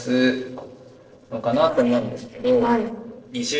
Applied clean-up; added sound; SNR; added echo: neural separator model SepFormer DNS4.